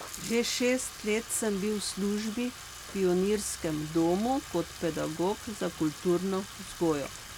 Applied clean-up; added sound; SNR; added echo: none; Bathtub (filling or washing); 14 dB; none.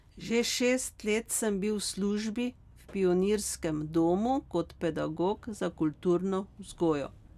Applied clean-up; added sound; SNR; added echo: none; none; none; none.